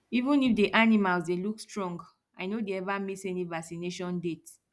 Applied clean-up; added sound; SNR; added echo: none; none; none; none.